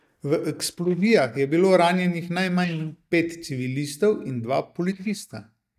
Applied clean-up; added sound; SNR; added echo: neural mask model DeepFilterNet 3.